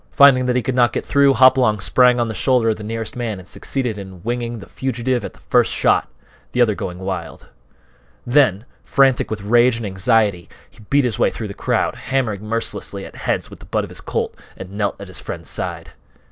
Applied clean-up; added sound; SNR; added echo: none; none; none; none.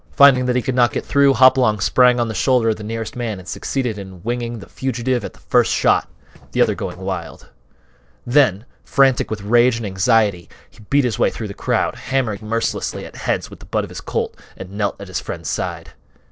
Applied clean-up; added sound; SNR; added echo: neural separator model SepFormer DNS4.